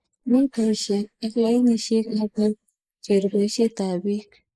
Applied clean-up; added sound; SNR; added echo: neural mask model Resemble Enhance denoiser.